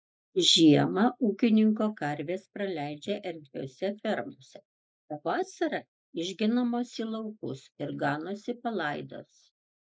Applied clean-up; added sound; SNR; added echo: neural mask model Resemble Enhance denoiser.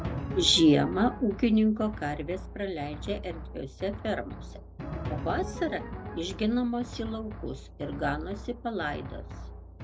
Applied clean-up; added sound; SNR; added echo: none; Drum; 9 dB; none.